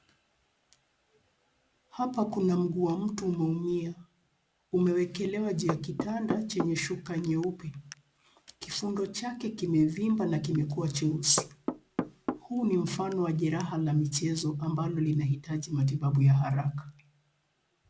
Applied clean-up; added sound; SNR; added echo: none; Knock / Wood; 9 dB; none.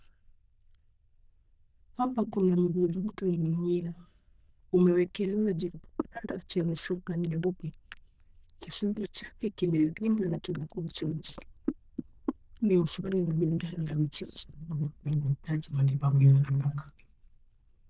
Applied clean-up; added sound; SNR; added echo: neural diffusion model UNIVERSE++.